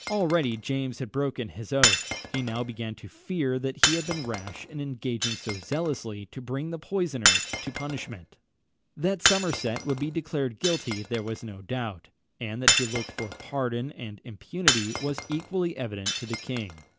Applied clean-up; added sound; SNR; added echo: none; Shatter; 1 dB; none.